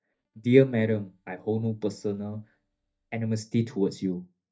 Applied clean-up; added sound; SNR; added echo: neural mask model DeepFilterNet 3.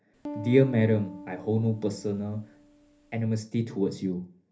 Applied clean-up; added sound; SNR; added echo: none; Piano; 14 dB; reverberation time 0.3 s.